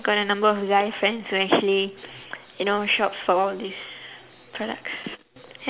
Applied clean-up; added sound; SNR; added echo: none; none; none; none.